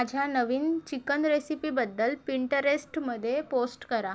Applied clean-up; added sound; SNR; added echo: none; none; none; none.